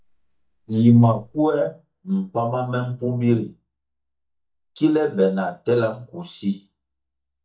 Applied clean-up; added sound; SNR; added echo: neural mask model DeepFilterNet 3.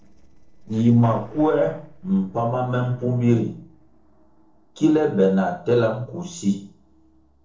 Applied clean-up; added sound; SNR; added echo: neural separator model SepFormer DNS4.